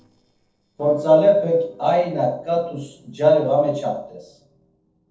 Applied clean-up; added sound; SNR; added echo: neural separator model SepFormer DNS4.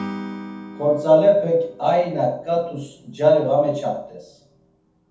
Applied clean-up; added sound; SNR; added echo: none; Acoustic guitar / Strum; 17 dB; reverberation time 0.6 s.